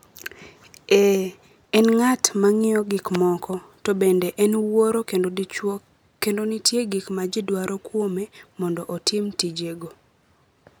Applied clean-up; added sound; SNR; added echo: none; none; none; none.